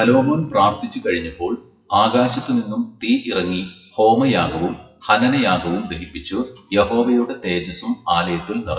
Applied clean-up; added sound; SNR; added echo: classical method WPE with log-MMSE.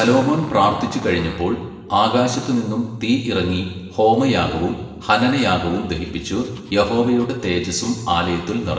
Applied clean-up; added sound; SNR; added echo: none; Growling; 20 dB; reverberation time 1.1 s.